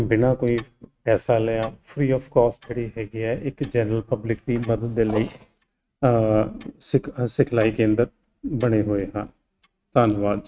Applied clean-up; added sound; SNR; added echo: neural mask model RNNoise.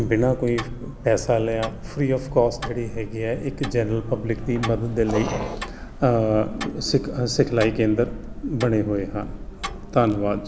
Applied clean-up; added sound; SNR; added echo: none; Tick-tock; 12 dB; none.